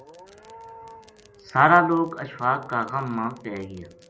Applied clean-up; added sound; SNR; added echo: none; none; none; none.